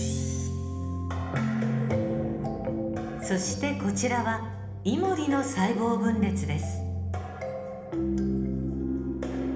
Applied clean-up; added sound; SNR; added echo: none; none; none; reverberation time 1.0 s.